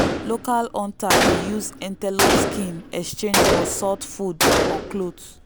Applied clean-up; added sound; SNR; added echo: none; Gunshot, gunfire; -4 dB; none.